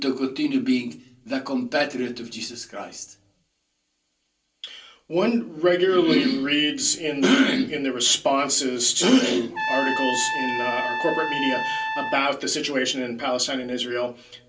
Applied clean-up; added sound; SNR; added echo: none; Trumpet; 3 dB; reverberation time 0.3 s.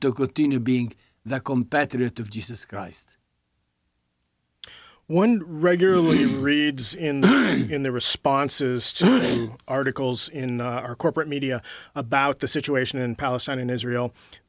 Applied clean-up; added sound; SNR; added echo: none; none; none; none.